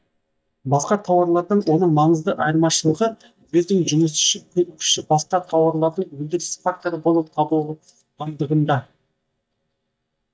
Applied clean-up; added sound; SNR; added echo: neural mask model DeepFilterNet 3.